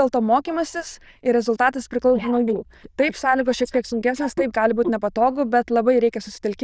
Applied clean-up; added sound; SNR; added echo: neural diffusion model UNIVERSE++.